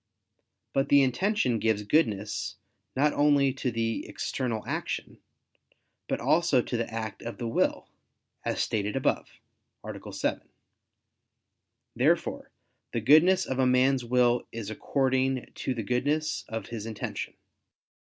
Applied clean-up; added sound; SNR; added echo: none; none; none; none.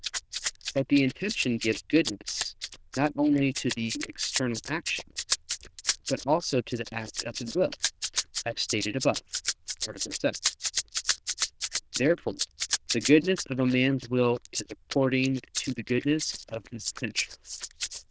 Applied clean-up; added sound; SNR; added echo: neural diffusion model UNIVERSE++.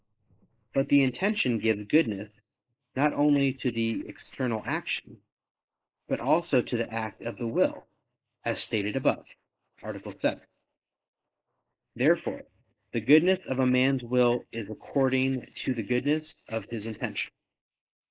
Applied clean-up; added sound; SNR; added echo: neural mask model Resemble Enhance denoiser.